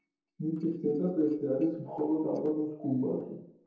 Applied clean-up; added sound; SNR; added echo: neural separator model SepFormer DNS4.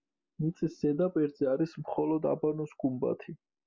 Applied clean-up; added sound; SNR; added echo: none; none; none; none.